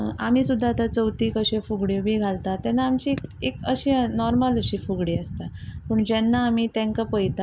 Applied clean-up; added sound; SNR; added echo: none; none; none; none.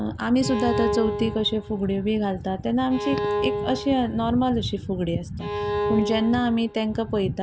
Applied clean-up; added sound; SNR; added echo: none; Bowed string instrument; 6 dB; none.